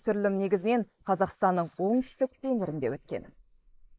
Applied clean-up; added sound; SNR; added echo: neural mask model Resemble Enhance denoiser.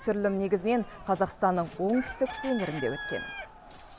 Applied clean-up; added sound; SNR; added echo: none; Chicken, rooster; 14 dB; none.